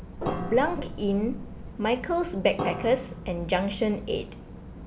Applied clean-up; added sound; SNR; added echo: none; Piano + Gong; 10 dB; none.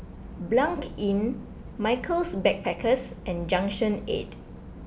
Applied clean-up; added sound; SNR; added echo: none; none; none; none.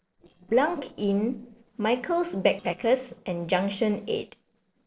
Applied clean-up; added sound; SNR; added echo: neural separator model SepFormer DNS4.